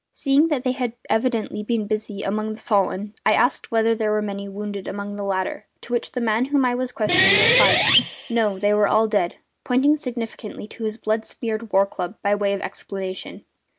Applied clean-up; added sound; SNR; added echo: none; Guitar; -2 dB; none.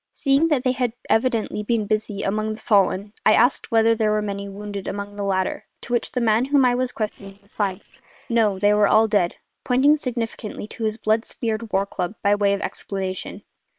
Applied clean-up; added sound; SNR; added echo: neural separator model SepFormer WHAM!.